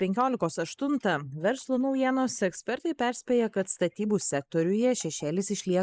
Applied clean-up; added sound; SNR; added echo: neural mask model Resemble Enhance denoiser.